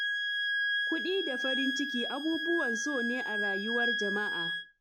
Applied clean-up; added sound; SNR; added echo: none; Wind instrument, woodwind instrument; -3 dB; none.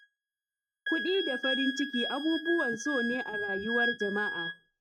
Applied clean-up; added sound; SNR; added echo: neural mask model RNNoise.